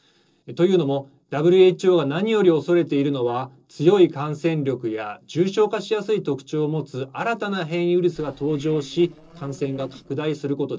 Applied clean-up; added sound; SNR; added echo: neural separator model SepFormer DNS4.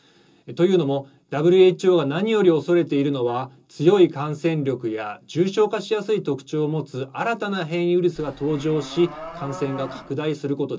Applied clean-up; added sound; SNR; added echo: none; Livestock, farm animals, working animals; 15 dB; reverberation time 0.2 s.